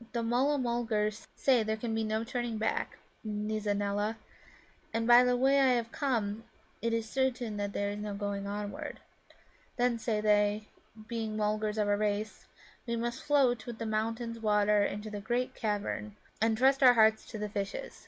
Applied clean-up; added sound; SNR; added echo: none; none; none; none.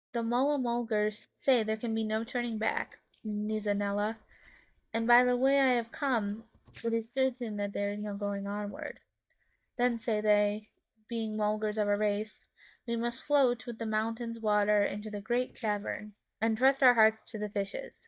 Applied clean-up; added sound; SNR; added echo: neural mask model DeepFilterNet 3.